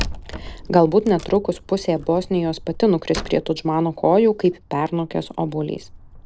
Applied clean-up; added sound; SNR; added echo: none; Wood; 15 dB; none.